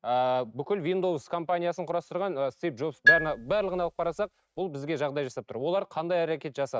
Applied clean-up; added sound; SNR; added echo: neural mask model RNNoise.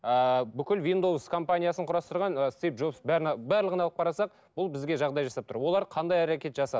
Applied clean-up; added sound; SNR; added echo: none; none; none; none.